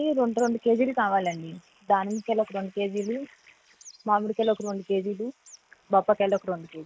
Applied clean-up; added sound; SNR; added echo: neural mask model Resemble Enhance denoiser.